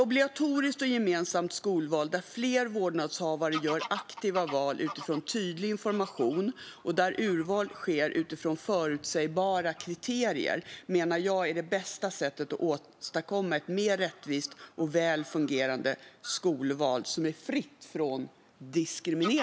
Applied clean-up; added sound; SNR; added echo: none; Bird vocalization, bird call, bird song / Fowl; 19 dB; none.